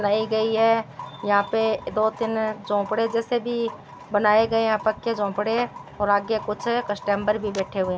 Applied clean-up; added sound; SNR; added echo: none; none; none; none.